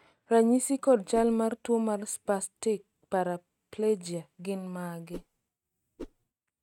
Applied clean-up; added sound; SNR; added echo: neural mask model RNNoise.